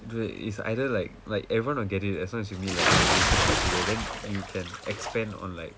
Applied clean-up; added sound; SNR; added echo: none; Bathtub (filling or washing) / Splash, splatter; -2 dB; none.